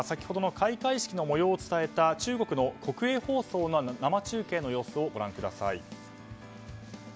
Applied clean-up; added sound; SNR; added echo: none; none; none; none.